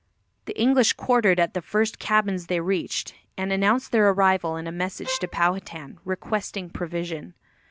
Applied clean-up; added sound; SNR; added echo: none; Bowed string instrument; 13 dB; none.